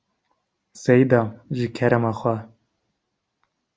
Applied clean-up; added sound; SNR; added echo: none; none; none; none.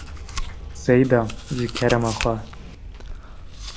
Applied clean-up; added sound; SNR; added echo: none; Chewing, mastication; 9 dB; none.